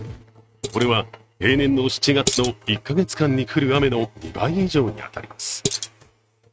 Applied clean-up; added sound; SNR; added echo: neural mask model RNNoise.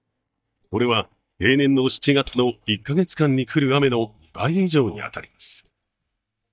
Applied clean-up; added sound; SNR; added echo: neural mask model DeepFilterNet 3.